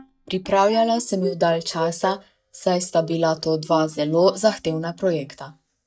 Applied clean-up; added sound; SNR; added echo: neural mask model DeepFilterNet 3.